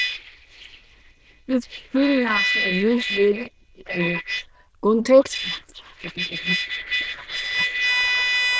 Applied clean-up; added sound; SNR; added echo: neural diffusion model UNIVERSE++.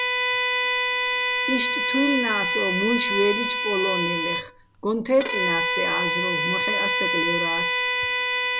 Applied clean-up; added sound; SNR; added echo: none; Bowed string instrument; -3 dB; none.